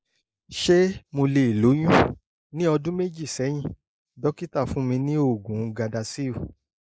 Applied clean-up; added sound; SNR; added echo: neural mask model Resemble Enhance denoiser.